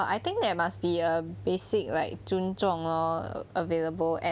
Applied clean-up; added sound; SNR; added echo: none; none; none; none.